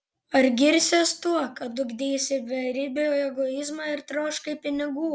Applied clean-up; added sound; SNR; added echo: none; none; none; none.